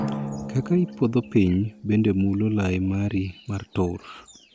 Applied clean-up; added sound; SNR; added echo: none; Drum; 13 dB; none.